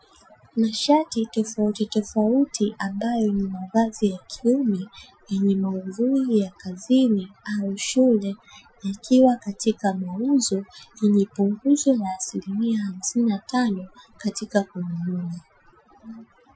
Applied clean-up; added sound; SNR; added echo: classical method Wiener filter.